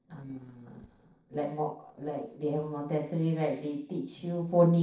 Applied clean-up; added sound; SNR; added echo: neural separator model SepFormer DNS4.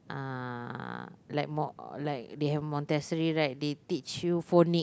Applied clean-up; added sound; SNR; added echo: none; none; none; none.